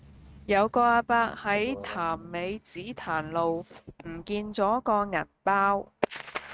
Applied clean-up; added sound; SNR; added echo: neural mask model RNNoise.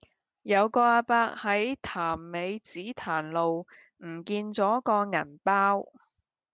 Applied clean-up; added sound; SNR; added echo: none; none; none; none.